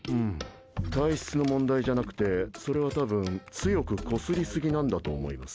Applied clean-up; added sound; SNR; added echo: none; none; none; none.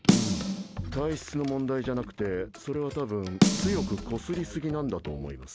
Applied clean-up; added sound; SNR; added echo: none; Snare drum; -2 dB; none.